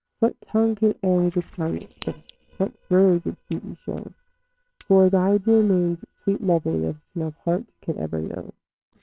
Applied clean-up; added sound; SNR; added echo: neural separator model SepFormer WHAMR!.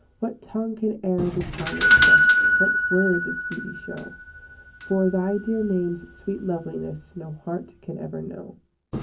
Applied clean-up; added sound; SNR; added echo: none; Doorbell; -3 dB; reverberation time 0.3 s.